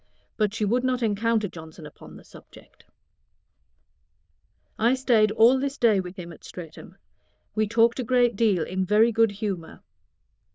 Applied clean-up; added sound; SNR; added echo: neural diffusion model UNIVERSE++.